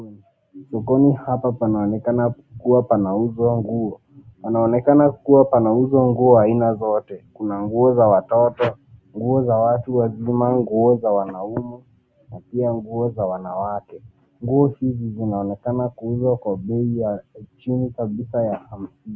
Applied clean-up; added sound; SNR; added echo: none; none; none; none.